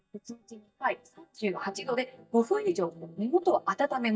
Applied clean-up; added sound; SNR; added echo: neural mask model DeepFilterNet 3.